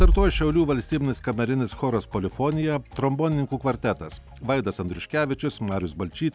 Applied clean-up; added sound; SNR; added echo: none; Bass drum; 4 dB; none.